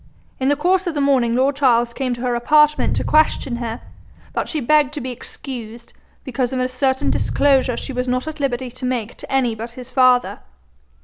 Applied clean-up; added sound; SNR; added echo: none; Boom; 8 dB; none.